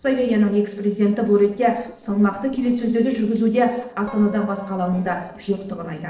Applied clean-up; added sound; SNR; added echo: neural separator model SepFormer DNS4.